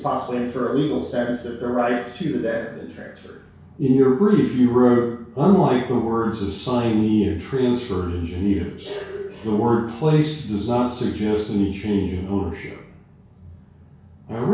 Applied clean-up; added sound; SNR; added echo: none; none; none; reverberation time 0.6 s.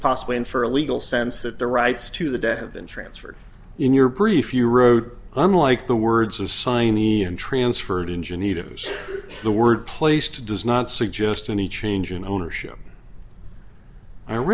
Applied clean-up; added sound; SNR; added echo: none; none; none; none.